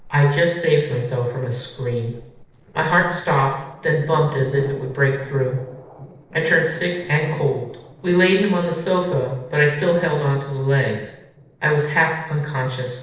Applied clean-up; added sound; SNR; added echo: neural separator model SepFormer DNS4.